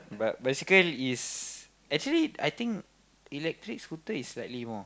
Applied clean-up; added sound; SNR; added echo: none; none; none; none.